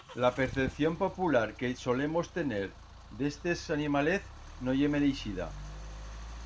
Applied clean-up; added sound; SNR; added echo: none; Idling / Engine starting / Accelerating, revving, vroom / Car; 14 dB; none.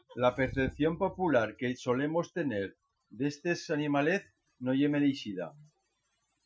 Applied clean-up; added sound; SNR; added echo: classical method Wiener filter.